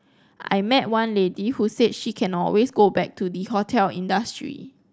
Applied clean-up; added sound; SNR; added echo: none; none; none; none.